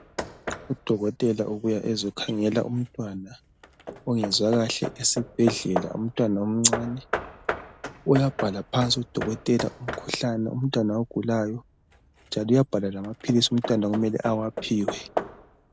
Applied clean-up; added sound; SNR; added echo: none; Hammer / Wood; 10 dB; none.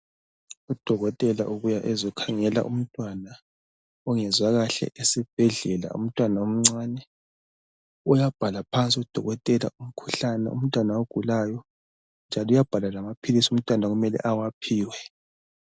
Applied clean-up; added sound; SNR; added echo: none; none; none; none.